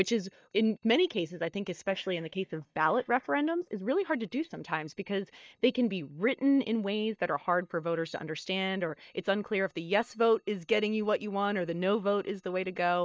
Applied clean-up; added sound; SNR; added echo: neural mask model DeepFilterNet 3.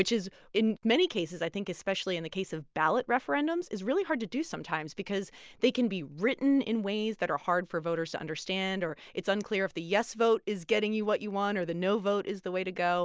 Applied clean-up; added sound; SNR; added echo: none; none; none; none.